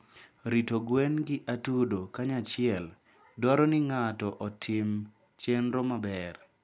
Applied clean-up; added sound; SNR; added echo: none; none; none; none.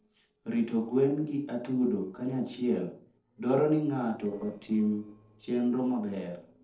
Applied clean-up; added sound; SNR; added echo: neural separator model SepFormer DNS4.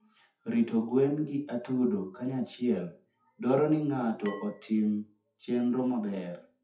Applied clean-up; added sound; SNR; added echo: classical method WPE with log-MMSE.